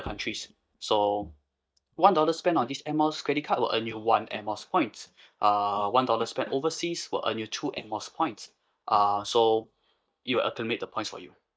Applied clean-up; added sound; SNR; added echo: neural mask model DeepFilterNet 3.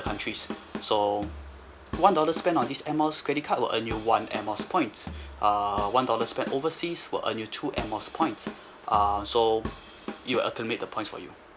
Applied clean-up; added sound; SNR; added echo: none; Drum kit; 13 dB; none.